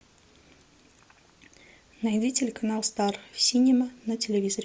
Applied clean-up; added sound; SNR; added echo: none; none; none; none.